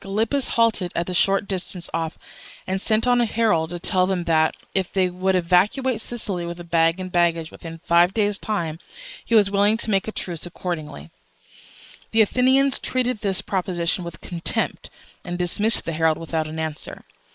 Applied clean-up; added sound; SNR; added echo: neural mask model Resemble Enhance denoiser.